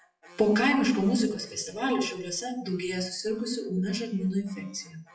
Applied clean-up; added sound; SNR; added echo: classical method WPE with log-MMSE.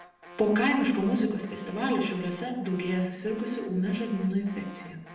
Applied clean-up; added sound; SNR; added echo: none; Alarm; 19 dB; reverberation time 0.7 s.